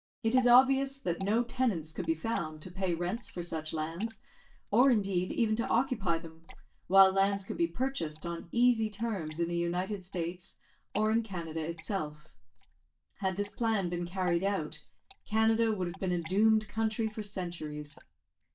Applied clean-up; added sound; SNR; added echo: neural mask model DeepFilterNet 3.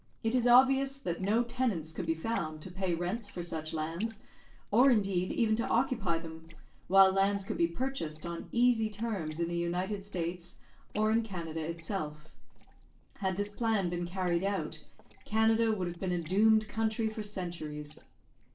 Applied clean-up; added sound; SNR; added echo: neural separator model SepFormer DNS4.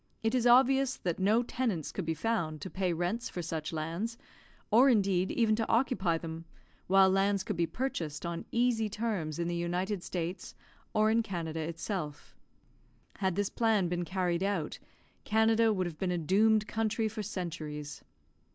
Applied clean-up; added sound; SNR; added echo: none; none; none; none.